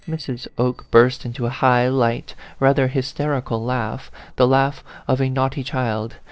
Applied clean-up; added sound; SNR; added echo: neural separator model SepFormer DNS4.